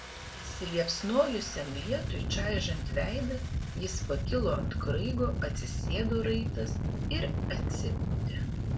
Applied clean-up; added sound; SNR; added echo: none; Engine starting; -1 dB; reverberation time 0.2 s.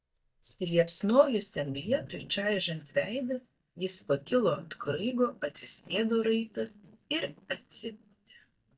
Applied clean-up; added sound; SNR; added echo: neural mask model DeepFilterNet 3.